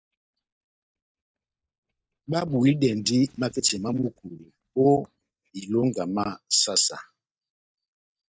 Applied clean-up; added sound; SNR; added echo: neural mask model DeepFilterNet 3.